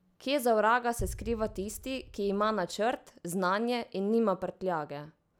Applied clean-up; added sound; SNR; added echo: none; Boom; 14 dB; none.